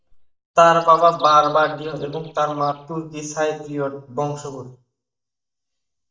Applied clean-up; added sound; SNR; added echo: neural mask model DeepFilterNet 3.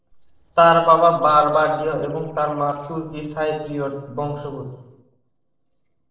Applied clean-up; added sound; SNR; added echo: neural separator model SepFormer DNS4.